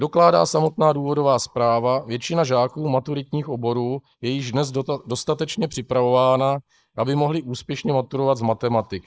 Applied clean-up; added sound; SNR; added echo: neural mask model Resemble Enhance denoiser.